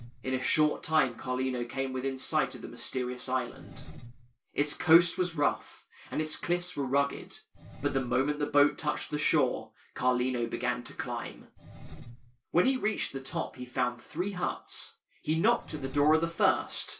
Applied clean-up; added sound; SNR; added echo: none; Engine; 20 dB; reverberation time 0.2 s.